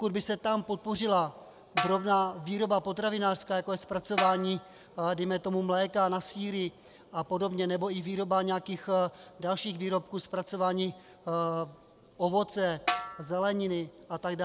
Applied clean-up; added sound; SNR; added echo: none; Snare drum; 5 dB; none.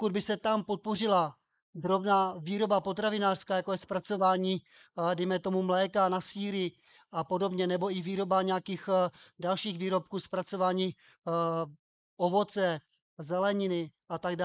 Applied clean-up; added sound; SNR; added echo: neural mask model Resemble Enhance denoiser.